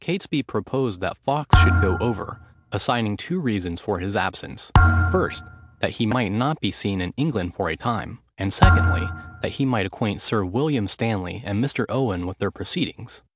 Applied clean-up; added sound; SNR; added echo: none; Thump, thud; -3 dB; none.